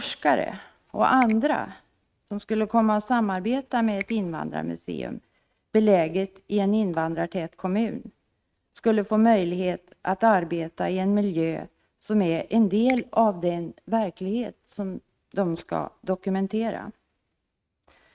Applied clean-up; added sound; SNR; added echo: neural mask model RNNoise.